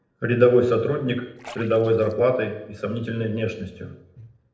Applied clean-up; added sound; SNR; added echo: neural separator model SepFormer DNS4.